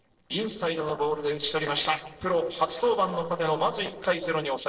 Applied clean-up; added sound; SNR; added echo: neural separator model SepFormer DNS4.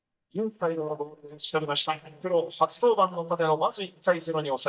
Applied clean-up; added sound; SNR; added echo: neural mask model DeepFilterNet 3.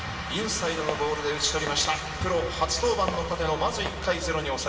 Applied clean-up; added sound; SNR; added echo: none; Walk, footsteps; 14 dB; reverberation time 2.0 s.